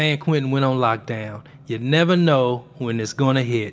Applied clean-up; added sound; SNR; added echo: none; none; none; reverberation time 0.4 s.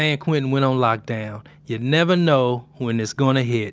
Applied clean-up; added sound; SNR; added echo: none; none; none; none.